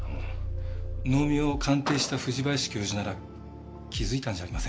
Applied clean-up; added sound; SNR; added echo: none; Car; 11 dB; none.